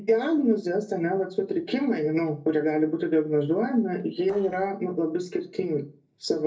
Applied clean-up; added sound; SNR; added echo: neural separator model SepFormer DNS4.